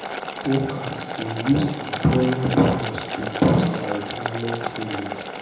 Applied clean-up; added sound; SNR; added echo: none; Boiling; 7 dB; reverberation time 0.9 s.